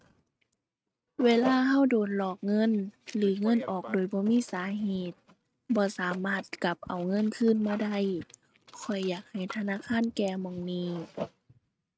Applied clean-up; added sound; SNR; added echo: neural mask model RNNoise.